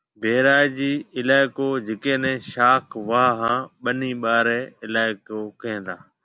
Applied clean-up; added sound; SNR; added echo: none; none; none; none.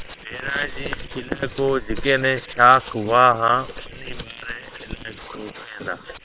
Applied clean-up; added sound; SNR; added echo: neural separator model SepFormer WHAM!.